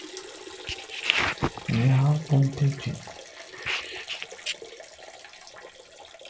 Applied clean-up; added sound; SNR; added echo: none; Liquid; 15 dB; none.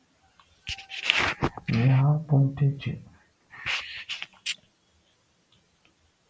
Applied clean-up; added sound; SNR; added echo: none; none; none; none.